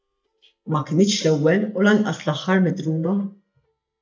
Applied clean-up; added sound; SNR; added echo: neural mask model DeepFilterNet 3.